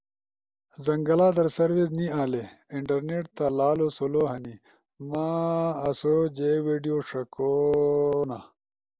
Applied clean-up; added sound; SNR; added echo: none; none; none; none.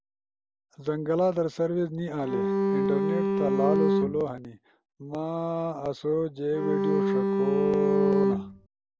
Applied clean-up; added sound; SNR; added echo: none; Bowed string instrument; -4 dB; none.